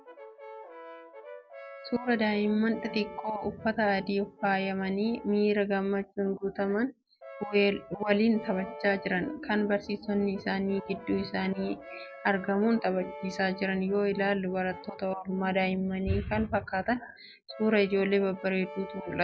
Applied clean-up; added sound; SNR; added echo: none; Brass instrument; 17 dB; none.